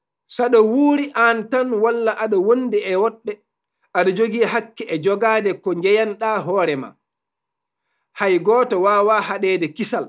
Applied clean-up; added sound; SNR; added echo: none; none; none; none.